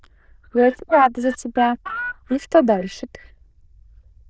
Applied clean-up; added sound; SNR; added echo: neural diffusion model UNIVERSE++.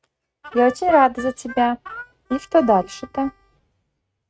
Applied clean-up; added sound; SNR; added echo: neural mask model RNNoise.